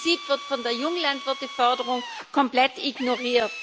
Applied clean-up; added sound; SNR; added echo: none; Drill; 13 dB; none.